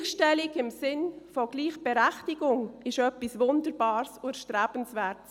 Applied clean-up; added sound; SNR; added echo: none; none; none; none.